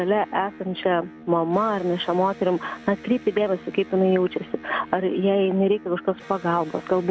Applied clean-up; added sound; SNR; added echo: none; Electric guitar; 19 dB; none.